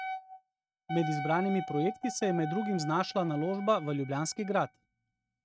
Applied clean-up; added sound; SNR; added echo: neural mask model RNNoise.